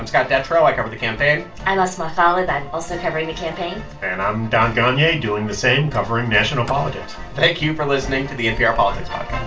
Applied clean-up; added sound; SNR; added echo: none; Squeak; 18 dB; reverberation time 0.3 s.